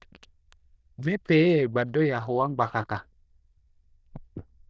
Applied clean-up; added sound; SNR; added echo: neural diffusion model UNIVERSE++.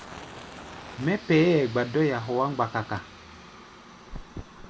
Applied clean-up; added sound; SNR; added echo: none; Aircraft + Fire; 15 dB; none.